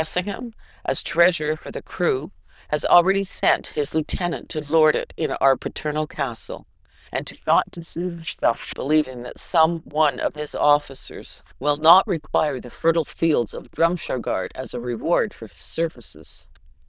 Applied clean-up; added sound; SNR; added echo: neural diffusion model UNIVERSE++.